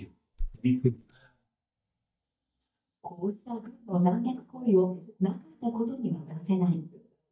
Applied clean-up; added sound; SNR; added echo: neural mask model DeepFilterNet 3.